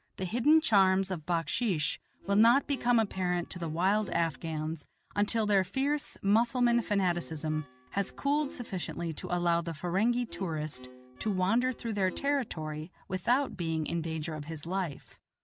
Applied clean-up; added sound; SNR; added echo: none; Bowed string instrument; 19 dB; none.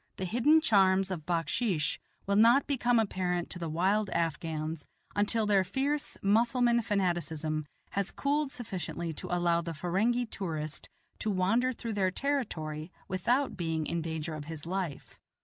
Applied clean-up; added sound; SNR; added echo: none; none; none; none.